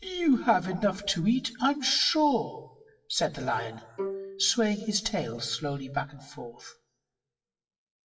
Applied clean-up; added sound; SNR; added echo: classical method WPE with log-MMSE.